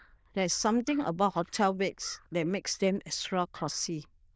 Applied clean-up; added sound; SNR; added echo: neural diffusion model UNIVERSE++.